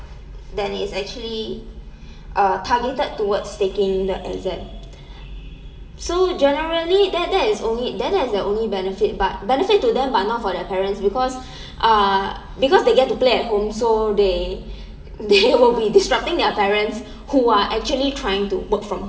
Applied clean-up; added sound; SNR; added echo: none; none; none; reverberation time 2.1 s.